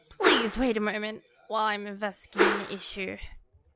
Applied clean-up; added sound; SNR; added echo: none; Whoosh, swoosh, swish; -2 dB; none.